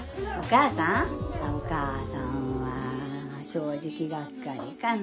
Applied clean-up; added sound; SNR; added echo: none; none; none; none.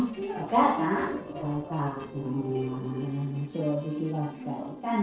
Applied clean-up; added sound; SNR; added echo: neural separator model SepFormer DNS4.